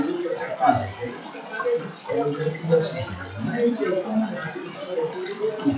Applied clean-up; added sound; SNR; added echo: classical method WPE with log-MMSE.